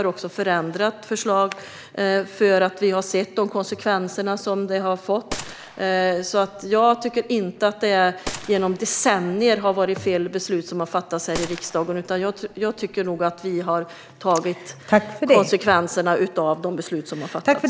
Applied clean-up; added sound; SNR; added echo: none; Gunshot, gunfire; 17 dB; none.